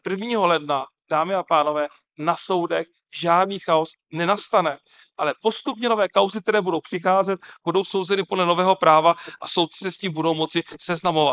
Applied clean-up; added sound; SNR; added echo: neural mask model Resemble Enhance denoiser.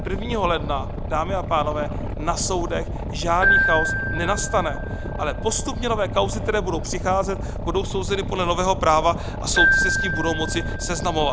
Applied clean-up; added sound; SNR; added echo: none; Boat, Water vehicle + Keyboard (musical); 0 dB; none.